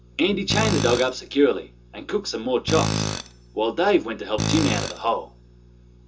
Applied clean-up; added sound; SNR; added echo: none; Tools; 4 dB; reverberation time 0.2 s.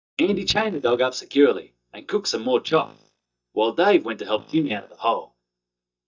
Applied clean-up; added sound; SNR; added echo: neural mask model DeepFilterNet 3.